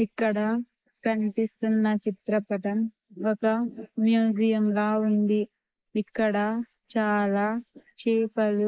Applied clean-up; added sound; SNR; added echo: neural mask model Resemble Enhance denoiser.